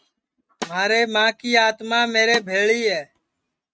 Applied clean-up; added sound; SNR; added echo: neural mask model RNNoise.